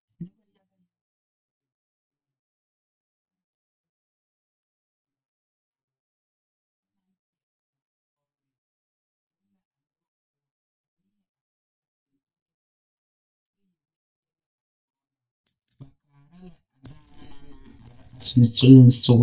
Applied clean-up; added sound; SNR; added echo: neural mask model DeepFilterNet 3.